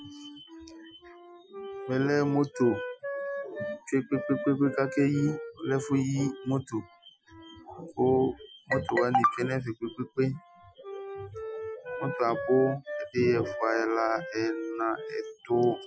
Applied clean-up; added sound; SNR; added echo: classical method Wiener filter.